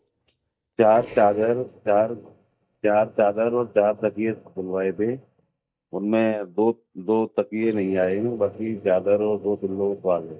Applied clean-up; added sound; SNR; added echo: neural mask model DeepFilterNet 3.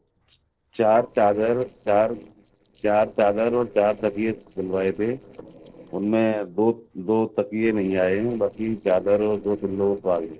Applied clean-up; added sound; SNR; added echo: neural separator model SepFormer DNS4.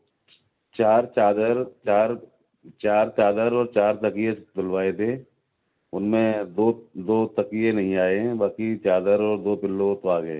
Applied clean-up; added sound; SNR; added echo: none; none; none; none.